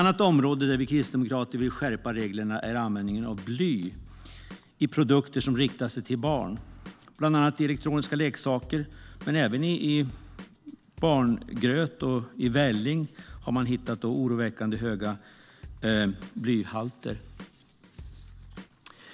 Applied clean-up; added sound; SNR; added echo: none; Drum / Drum kit; 20 dB; none.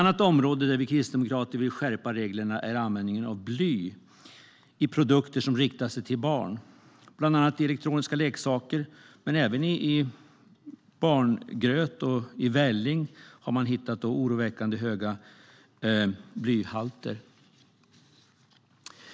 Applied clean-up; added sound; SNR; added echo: none; none; none; none.